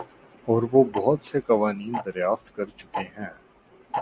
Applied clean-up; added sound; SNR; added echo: none; Tick-tock; 12 dB; none.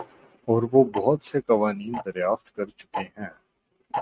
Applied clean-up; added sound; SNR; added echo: neural mask model RNNoise.